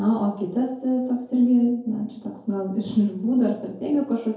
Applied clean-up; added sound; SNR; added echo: none; none; none; reverberation time 2.3 s.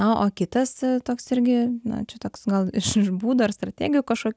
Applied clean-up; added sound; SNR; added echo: none; none; none; none.